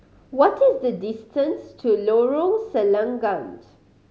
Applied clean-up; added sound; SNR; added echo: none; none; none; none.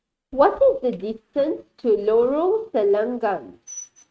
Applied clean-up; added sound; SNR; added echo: neural mask model RNNoise.